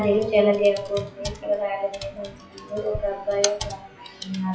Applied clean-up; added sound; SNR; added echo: classical method WPE with log-MMSE.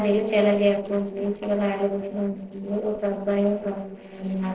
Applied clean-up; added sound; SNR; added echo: neural separator model SepFormer DNS4.